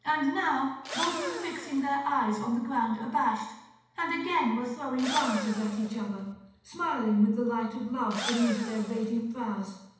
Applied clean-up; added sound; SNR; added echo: none; Engine / Drill; 8 dB; reverberation time 0.8 s.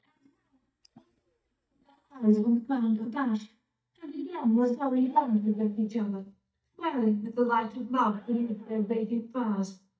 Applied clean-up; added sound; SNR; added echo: neural mask model DeepFilterNet 3.